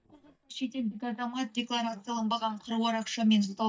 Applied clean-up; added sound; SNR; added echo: neural mask model DeepFilterNet 3.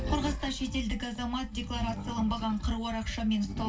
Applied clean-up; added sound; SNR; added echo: none; Animal; 11 dB; reverberation time 0.2 s.